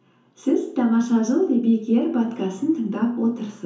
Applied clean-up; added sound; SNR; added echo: none; none; none; reverberation time 0.7 s.